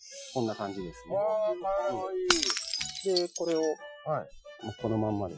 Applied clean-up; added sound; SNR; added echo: classical method Wiener filter.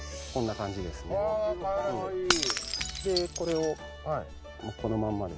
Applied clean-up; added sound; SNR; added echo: none; Shatter / Crushing; 4 dB; none.